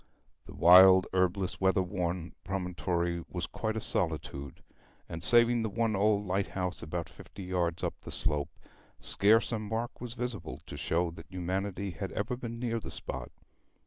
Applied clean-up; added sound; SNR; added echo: none; none; none; none.